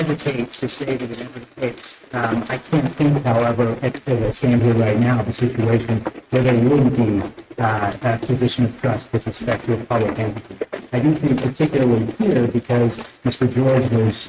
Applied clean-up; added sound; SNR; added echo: neural mask model RNNoise.